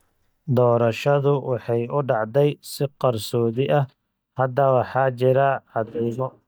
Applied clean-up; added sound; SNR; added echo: neural mask model DeepFilterNet 3.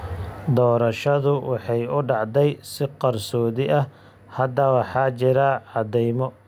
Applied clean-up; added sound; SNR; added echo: none; none; none; none.